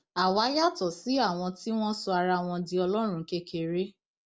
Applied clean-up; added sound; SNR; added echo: none; none; none; none.